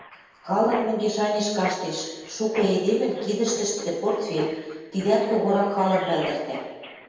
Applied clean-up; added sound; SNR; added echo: none; Mechanisms; 15 dB; reverberation time 1.1 s.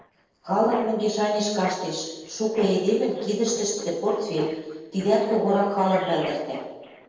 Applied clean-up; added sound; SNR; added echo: neural separator model SepFormer DNS4.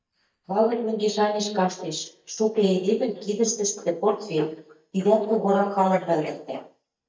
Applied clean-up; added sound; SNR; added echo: neural mask model DeepFilterNet 3.